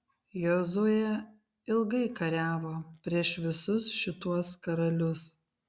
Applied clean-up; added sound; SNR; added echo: none; none; none; none.